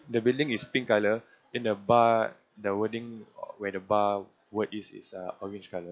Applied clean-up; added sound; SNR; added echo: classical method log-MMSE.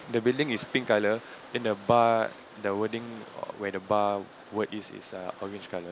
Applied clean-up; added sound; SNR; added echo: none; Rain; 19 dB; none.